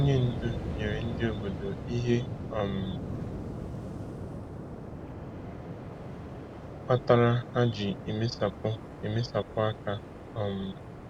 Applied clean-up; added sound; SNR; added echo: none; Waves, surf; 6 dB; none.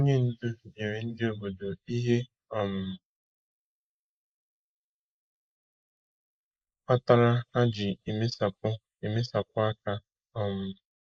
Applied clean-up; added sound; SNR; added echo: neural mask model Resemble Enhance denoiser.